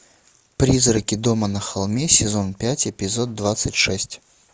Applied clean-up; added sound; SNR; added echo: none; none; none; none.